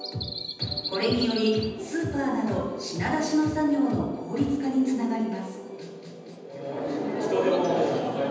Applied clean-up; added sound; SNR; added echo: none; Bird vocalization, bird call, bird song; 15 dB; reverberation time 1.1 s.